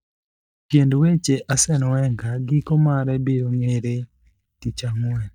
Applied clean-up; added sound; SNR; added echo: neural mask model DeepFilterNet 3.